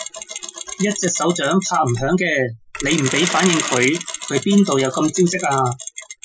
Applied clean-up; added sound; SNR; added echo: classical method Wiener filter.